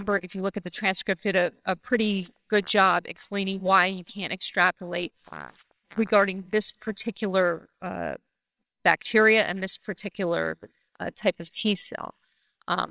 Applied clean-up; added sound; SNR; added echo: neural separator model SepFormer WHAMR!.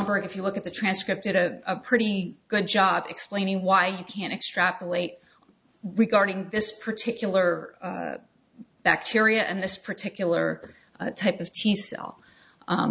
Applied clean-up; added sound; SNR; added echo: none; none; none; none.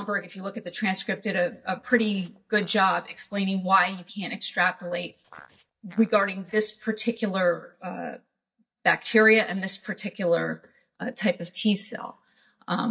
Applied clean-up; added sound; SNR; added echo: neural mask model DeepFilterNet 3.